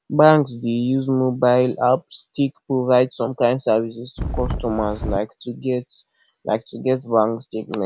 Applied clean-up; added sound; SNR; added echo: none; Wind; 5 dB; none.